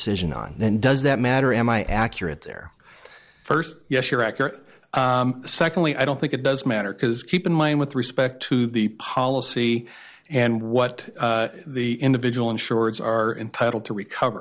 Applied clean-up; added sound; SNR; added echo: none; none; none; none.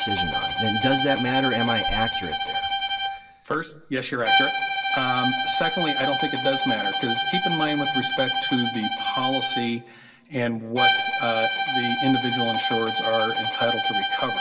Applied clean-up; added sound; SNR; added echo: none; Bowed string instrument; -3 dB; reverberation time 1.8 s.